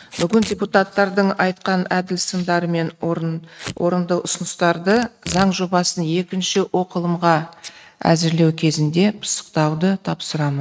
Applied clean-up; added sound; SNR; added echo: neural mask model RNNoise.